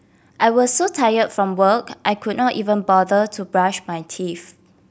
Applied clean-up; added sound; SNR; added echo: none; none; none; none.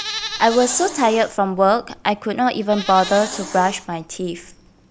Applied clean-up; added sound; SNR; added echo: none; Hiss + Livestock, farm animals, working animals; 13 dB; none.